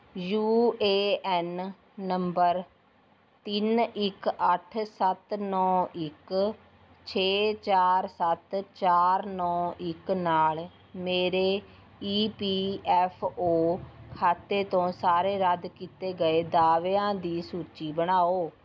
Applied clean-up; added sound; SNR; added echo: none; none; none; none.